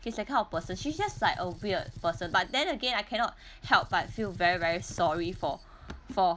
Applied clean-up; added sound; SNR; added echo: none; Gunshot, gunfire; 15 dB; none.